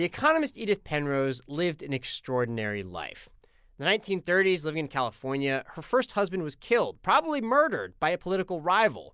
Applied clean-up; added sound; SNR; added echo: none; none; none; none.